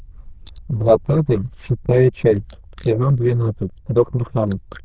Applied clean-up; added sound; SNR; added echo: neural diffusion model UNIVERSE++.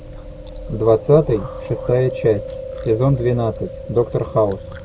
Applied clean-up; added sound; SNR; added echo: none; Chewing, mastication; 13 dB; none.